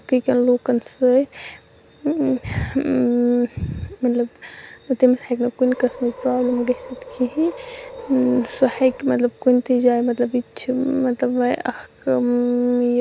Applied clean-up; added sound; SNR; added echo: none; Subway, metro, underground; 16 dB; none.